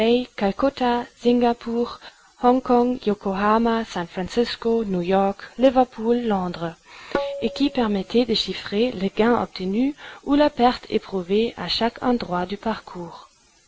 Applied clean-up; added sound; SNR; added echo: none; Tabla; 9 dB; none.